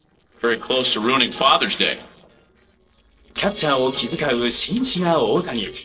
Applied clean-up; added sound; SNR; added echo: neural separator model SepFormer DNS4.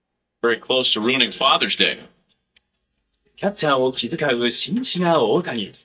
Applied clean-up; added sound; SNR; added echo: neural mask model DeepFilterNet 3.